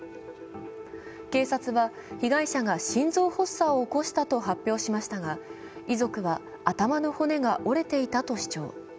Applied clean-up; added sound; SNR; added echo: none; none; none; none.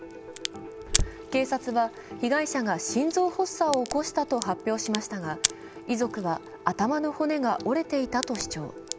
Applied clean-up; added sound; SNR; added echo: none; Sink (filling or washing) / Water tap, faucet + Crack; 9 dB; none.